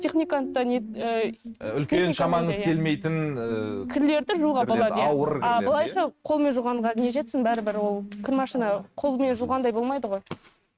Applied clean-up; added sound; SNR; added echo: neural mask model RNNoise.